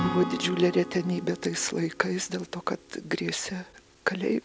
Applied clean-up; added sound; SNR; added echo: none; Acoustic guitar / Strum; 10 dB; none.